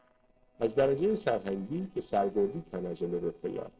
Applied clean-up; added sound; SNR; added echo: neural separator model SepFormer DNS4.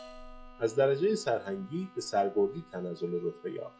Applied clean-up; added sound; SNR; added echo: classical method log-MMSE.